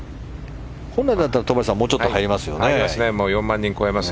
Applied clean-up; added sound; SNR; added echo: none; none; none; none.